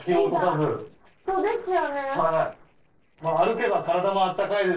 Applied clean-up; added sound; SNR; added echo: neural separator model SepFormer DNS4.